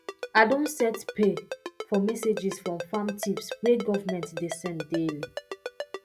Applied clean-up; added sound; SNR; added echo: none; Ringtone; 10 dB; none.